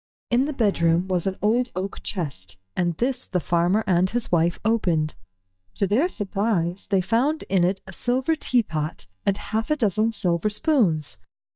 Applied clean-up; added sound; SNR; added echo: neural mask model DeepFilterNet 3.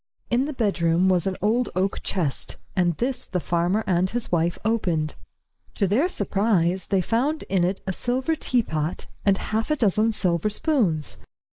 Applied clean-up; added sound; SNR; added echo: neural mask model Resemble Enhance denoiser.